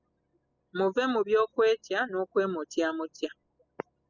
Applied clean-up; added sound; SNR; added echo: classical method spectral subtraction.